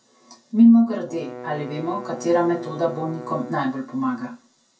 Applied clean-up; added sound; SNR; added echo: none; Bowed string instrument; 15 dB; reverberation time 0.2 s.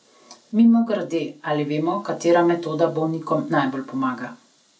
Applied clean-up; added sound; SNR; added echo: none; none; none; none.